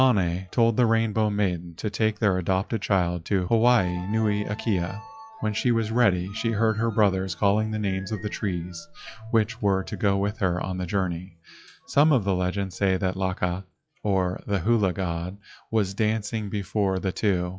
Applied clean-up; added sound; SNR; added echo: classical method log-MMSE.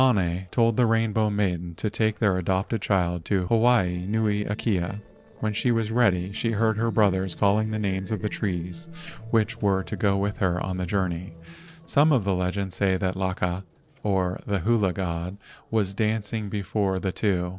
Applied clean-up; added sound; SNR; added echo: neural separator model SepFormer DNS4.